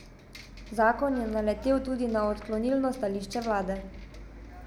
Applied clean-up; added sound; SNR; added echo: none; Bus; 14 dB; none.